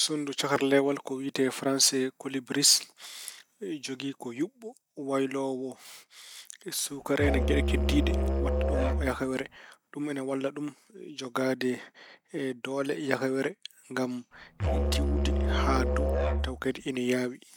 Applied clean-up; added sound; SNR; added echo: none; Musical instrument; -3 dB; none.